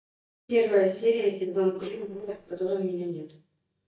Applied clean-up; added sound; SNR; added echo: neural mask model DeepFilterNet 3.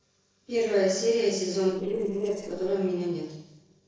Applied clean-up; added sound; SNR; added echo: neural separator model SepFormer DNS4.